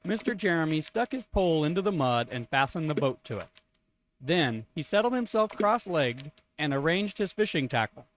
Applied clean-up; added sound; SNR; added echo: neural mask model RNNoise.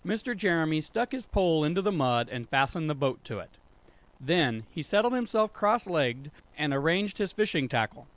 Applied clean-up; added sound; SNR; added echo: none; none; none; none.